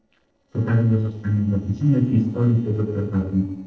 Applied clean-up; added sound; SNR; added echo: neural separator model SepFormer DNS4.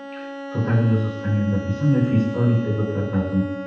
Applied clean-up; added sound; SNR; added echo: none; Bowed string instrument; 11 dB; reverberation time 0.8 s.